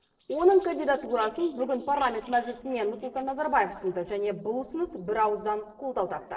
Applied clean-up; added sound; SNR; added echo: neural separator model SepFormer DNS4.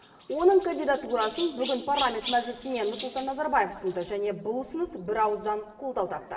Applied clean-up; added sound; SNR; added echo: none; Chirp, tweet; 15 dB; reverberation time 1.2 s.